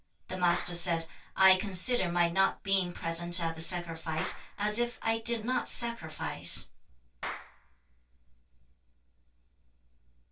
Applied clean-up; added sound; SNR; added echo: neural separator model SepFormer DNS4.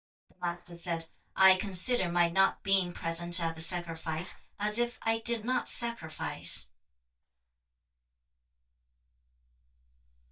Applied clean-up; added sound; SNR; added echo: neural mask model DeepFilterNet 3.